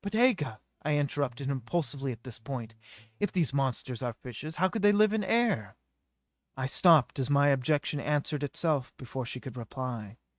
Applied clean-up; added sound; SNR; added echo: neural mask model RNNoise.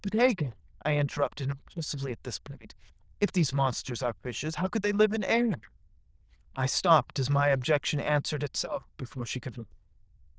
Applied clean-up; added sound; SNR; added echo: neural diffusion model UNIVERSE++.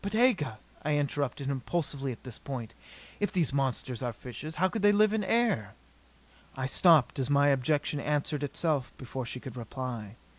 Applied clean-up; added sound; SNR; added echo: none; none; none; none.